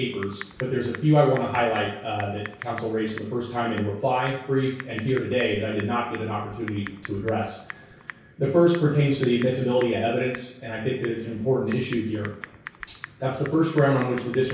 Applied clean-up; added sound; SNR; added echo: none; Typing; 18 dB; reverberation time 0.6 s.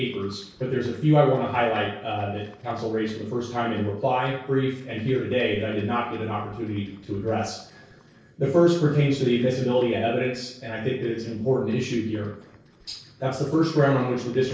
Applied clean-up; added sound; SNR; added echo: neural separator model SepFormer DNS4.